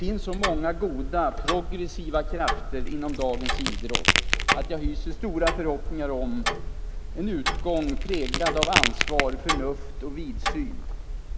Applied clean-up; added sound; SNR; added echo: none; Crack + Tick-tock; -3 dB; none.